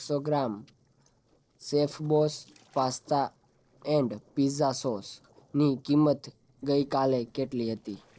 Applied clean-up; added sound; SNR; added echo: neural separator model SepFormer DNS4.